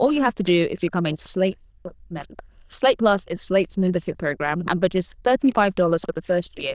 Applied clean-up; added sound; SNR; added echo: neural diffusion model UNIVERSE++.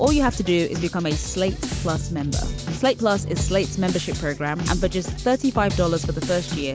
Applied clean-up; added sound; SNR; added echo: none; Drum kit; 9 dB; none.